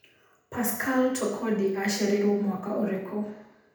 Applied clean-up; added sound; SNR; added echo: none; none; none; reverberation time 0.8 s.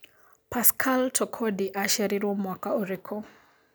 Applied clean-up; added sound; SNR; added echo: none; none; none; none.